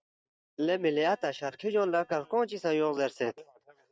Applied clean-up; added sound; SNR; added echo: neural mask model DeepFilterNet 3.